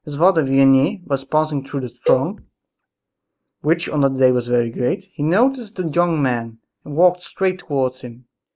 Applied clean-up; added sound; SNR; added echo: neural mask model Resemble Enhance denoiser.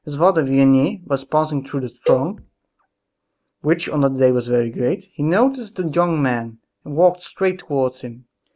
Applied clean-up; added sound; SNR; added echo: none; Cowbell; 8 dB; none.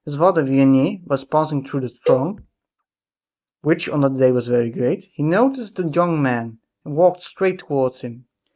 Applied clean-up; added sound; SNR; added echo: neural mask model RNNoise.